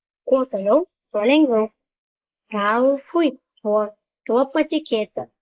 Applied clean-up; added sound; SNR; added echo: neural mask model Resemble Enhance denoiser.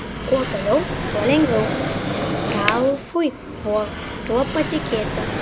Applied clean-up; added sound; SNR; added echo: none; Fixed-wing aircraft, airplane + Finger snapping; 3 dB; none.